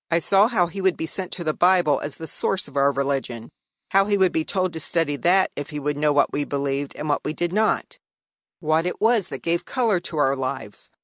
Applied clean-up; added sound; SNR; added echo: neural mask model Resemble Enhance denoiser.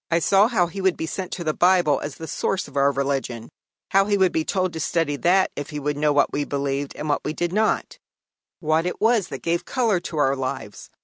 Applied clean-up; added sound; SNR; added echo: none; none; none; none.